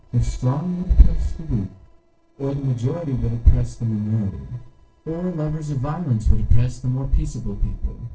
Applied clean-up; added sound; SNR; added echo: neural separator model SepFormer DNS4.